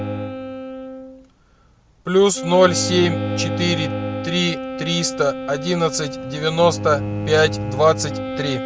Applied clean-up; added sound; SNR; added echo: none; Bowed string instrument + Wind instrument, woodwind instrument; 6 dB; none.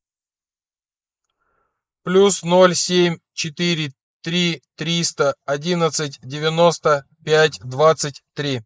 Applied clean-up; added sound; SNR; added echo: neural mask model Resemble Enhance denoiser.